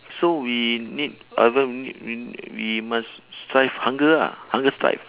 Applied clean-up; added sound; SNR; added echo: none; none; none; none.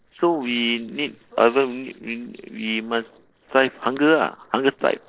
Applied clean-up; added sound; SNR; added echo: neural separator model SepFormer DNS4.